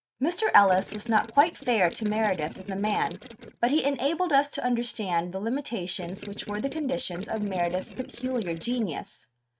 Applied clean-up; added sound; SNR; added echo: neural mask model RNNoise.